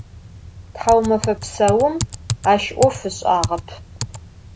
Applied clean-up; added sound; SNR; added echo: none; Typing; 9 dB; none.